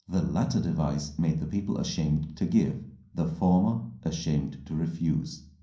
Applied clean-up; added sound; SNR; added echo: none; none; none; reverberation time 0.6 s.